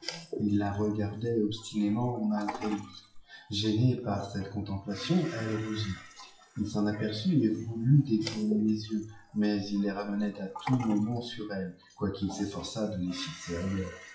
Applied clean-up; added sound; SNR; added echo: classical method WPE with log-MMSE.